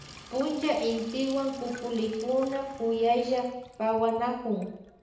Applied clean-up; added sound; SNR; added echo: none; Sink (filling or washing); 19 dB; reverberation time 0.8 s.